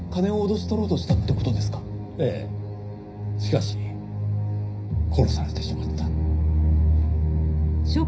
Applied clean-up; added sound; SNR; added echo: none; none; none; reverberation time 0.5 s.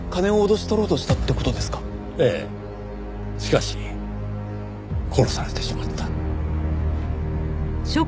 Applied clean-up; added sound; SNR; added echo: none; none; none; none.